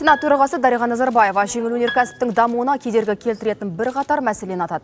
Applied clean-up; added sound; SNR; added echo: none; Piano; 17 dB; none.